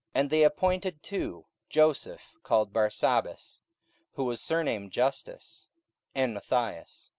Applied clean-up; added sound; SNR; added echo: none; none; none; none.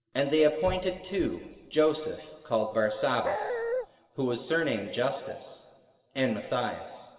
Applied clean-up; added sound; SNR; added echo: none; Dog; 1 dB; reverberation time 1.8 s.